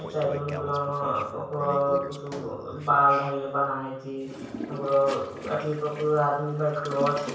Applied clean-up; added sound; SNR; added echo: none; Toilet flush; 12 dB; reverberation time 0.7 s.